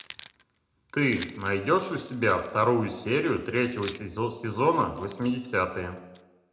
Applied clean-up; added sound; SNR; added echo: none; Keys jangling; 13 dB; reverberation time 0.6 s.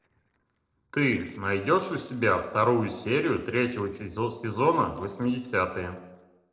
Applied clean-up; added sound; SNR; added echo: neural separator model SepFormer DNS4.